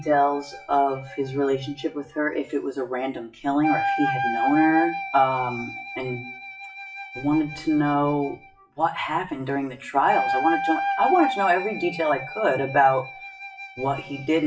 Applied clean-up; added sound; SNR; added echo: classical method WPE with log-MMSE.